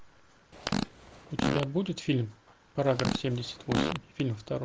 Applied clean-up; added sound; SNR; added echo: none; Fart; 3 dB; none.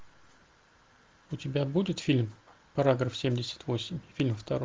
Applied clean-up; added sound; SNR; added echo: none; none; none; none.